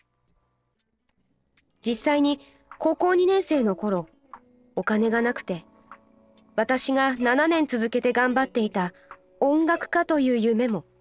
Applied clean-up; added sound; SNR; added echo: neural separator model SepFormer DNS4.